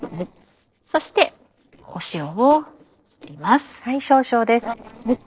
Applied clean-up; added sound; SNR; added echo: neural separator model SepFormer DNS4.